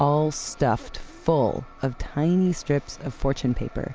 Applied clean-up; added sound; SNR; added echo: none; none; none; none.